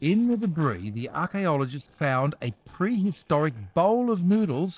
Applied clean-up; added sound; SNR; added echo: neural separator model SepFormer DNS4.